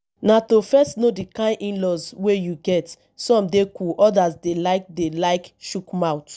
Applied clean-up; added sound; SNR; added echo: none; none; none; none.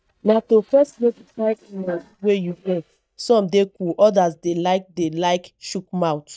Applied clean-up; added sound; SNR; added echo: neural mask model DeepFilterNet 3.